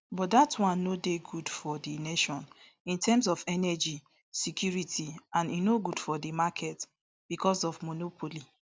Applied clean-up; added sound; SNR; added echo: none; none; none; none.